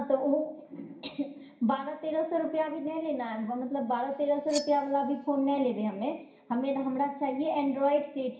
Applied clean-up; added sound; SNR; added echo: none; Cutlery, silverware; 15 dB; reverberation time 0.5 s.